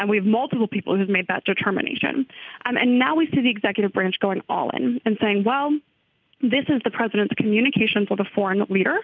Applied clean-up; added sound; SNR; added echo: none; none; none; none.